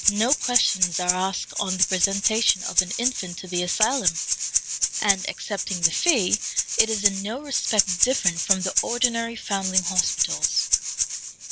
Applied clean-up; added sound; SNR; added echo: none; Rattle (instrument); -4 dB; none.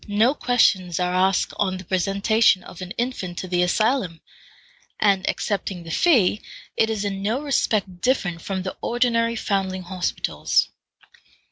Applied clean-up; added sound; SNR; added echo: none; none; none; none.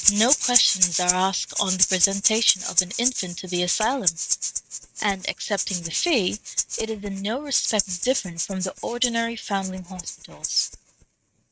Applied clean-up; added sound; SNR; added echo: neural mask model RNNoise.